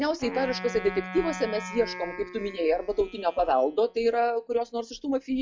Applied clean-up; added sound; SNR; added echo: classical method log-MMSE.